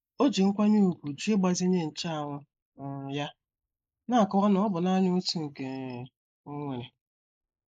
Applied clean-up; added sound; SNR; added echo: neural mask model Resemble Enhance denoiser.